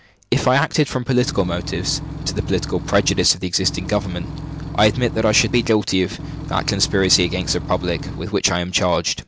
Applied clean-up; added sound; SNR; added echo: none; Engine / Truck / Car; 9 dB; none.